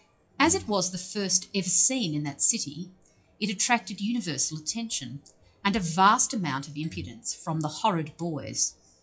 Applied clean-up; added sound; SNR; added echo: classical method WPE with log-MMSE.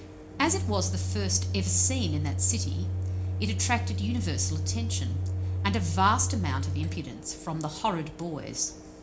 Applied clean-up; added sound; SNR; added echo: none; Microwave oven; 0 dB; reverberation time 0.4 s.